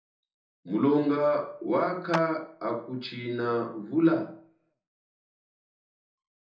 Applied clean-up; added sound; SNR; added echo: none; Clapping; 11 dB; reverberation time 0.6 s.